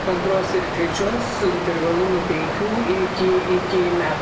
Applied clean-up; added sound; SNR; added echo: none; Water; 3 dB; reverberation time 0.6 s.